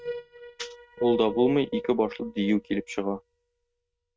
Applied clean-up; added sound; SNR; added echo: neural mask model RNNoise.